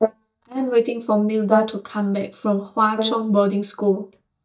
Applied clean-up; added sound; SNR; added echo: neural mask model DeepFilterNet 3.